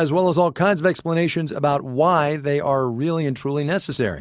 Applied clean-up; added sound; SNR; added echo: none; none; none; none.